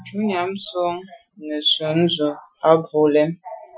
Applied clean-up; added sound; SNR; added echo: classical method Wiener filter.